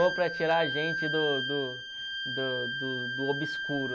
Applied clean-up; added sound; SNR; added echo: none; Wind instrument, woodwind instrument; 3 dB; none.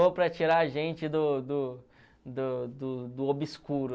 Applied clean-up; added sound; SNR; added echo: none; none; none; none.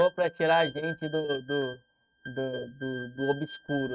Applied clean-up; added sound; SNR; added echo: neural mask model RNNoise.